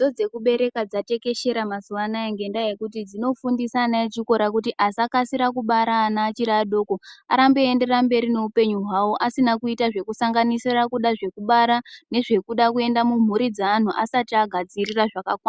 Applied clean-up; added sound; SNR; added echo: none; none; none; none.